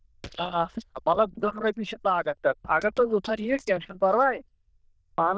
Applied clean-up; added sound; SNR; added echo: neural diffusion model UNIVERSE++.